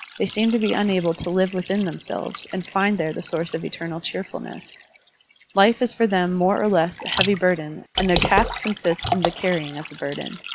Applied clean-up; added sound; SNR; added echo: none; Liquid; 9 dB; none.